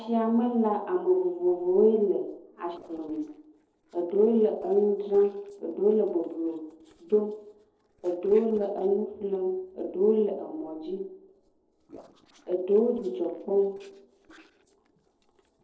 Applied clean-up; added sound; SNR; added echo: neural separator model SepFormer DNS4.